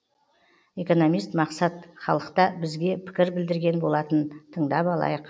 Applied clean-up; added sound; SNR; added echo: none; none; none; none.